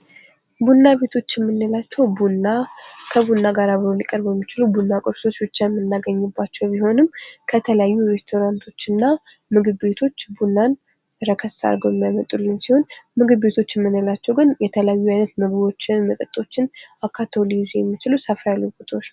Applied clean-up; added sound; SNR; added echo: none; none; none; none.